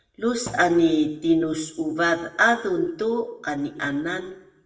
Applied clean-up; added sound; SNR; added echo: none; Thump, thud; 19 dB; reverberation time 0.7 s.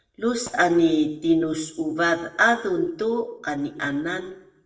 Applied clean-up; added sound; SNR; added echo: neural separator model SepFormer DNS4.